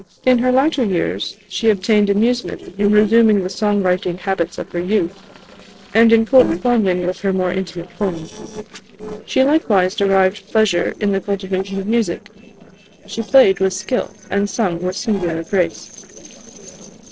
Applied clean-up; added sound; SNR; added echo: neural separator model SepFormer DNS4.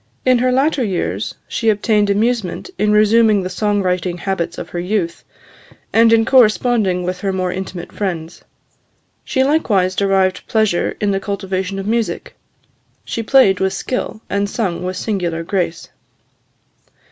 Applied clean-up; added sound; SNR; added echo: none; none; none; none.